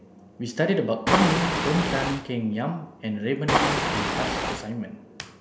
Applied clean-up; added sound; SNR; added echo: none; Waves, surf; -3 dB; none.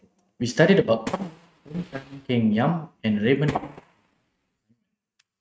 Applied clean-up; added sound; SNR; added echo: neural mask model RNNoise.